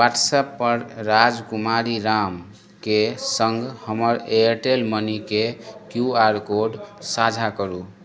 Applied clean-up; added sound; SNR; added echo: none; none; none; none.